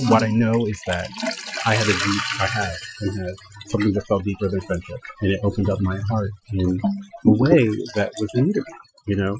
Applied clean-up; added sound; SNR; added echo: classical method Wiener filter.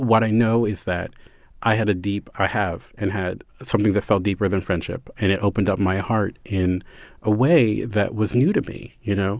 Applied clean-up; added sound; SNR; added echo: none; none; none; none.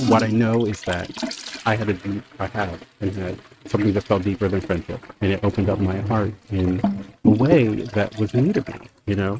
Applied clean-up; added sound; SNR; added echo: neural mask model RNNoise.